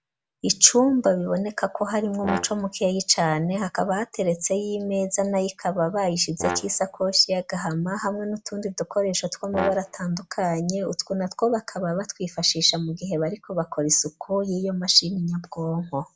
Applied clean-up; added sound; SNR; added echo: none; Brass instrument; 10 dB; none.